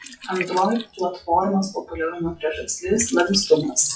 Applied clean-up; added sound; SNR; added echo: classical method WPE with log-MMSE.